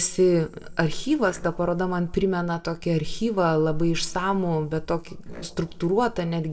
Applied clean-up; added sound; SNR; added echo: neural separator model SepFormer DNS4.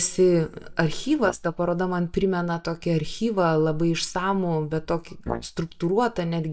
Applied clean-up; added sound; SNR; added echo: neural mask model DeepFilterNet 3.